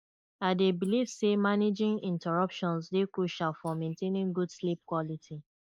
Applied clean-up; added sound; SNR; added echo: neural mask model Resemble Enhance denoiser.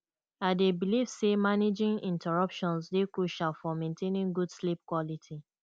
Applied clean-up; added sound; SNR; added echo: none; none; none; none.